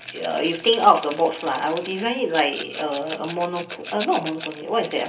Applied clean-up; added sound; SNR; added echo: none; Rattle; 15 dB; reverberation time 0.3 s.